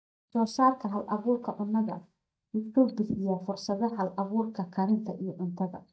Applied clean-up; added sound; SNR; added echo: neural mask model DeepFilterNet 3.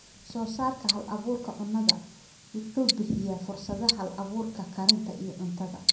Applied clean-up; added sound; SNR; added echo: none; Tick-tock; 0 dB; reverberation time 0.5 s.